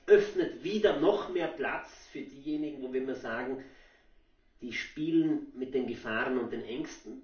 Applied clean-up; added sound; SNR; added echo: none; none; none; reverberation time 0.4 s.